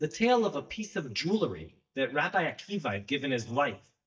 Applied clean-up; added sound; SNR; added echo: neural mask model DeepFilterNet 3.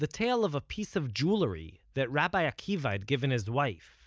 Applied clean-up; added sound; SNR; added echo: none; none; none; none.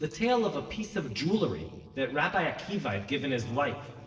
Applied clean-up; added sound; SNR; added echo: neural separator model SepFormer DNS4.